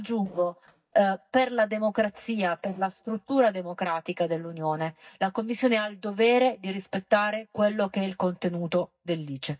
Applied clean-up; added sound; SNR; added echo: neural mask model DeepFilterNet 3.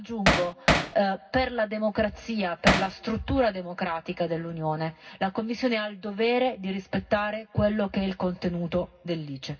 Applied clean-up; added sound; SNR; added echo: none; Hammer; -4 dB; reverberation time 0.4 s.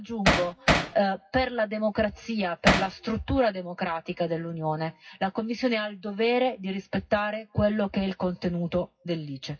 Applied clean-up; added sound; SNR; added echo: classical method WPE with log-MMSE.